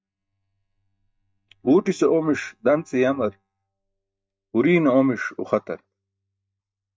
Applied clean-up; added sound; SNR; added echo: neural mask model DeepFilterNet 3.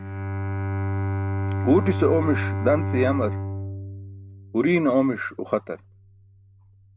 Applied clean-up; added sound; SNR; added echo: none; Bowed string instrument; 3 dB; none.